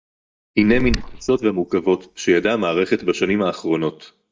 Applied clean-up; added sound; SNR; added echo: neural mask model DeepFilterNet 3.